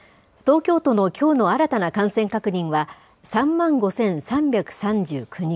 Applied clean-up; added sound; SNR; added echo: none; none; none; none.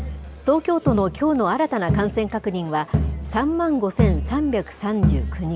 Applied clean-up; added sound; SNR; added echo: none; Crowd; 3 dB; none.